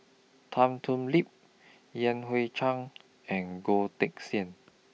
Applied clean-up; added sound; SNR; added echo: none; none; none; none.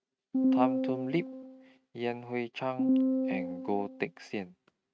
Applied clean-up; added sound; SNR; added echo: neural mask model RNNoise.